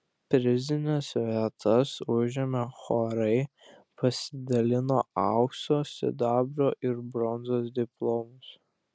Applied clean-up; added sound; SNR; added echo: none; none; none; none.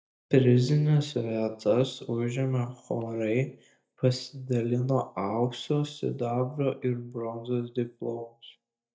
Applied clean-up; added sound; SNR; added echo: neural mask model DeepFilterNet 3.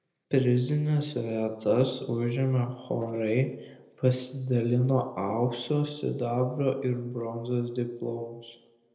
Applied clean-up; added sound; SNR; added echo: neural separator model SepFormer DNS4.